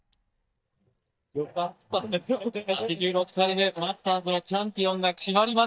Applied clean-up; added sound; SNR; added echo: neural mask model DeepFilterNet 3.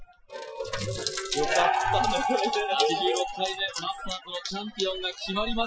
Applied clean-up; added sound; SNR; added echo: classical method Wiener filter.